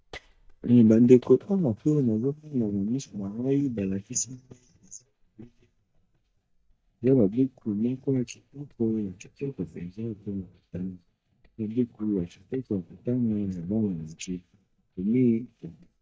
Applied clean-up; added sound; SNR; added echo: neural mask model DeepFilterNet 3.